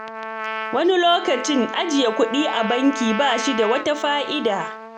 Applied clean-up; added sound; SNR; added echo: none; Trumpet; 8 dB; none.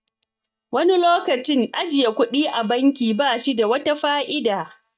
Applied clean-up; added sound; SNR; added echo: neural mask model DeepFilterNet 3.